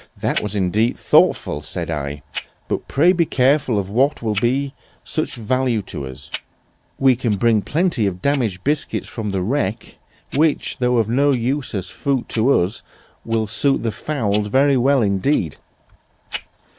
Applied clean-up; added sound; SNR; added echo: neural mask model Resemble Enhance denoiser.